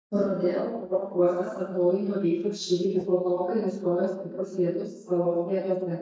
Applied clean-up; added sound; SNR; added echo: neural mask model DeepFilterNet 3.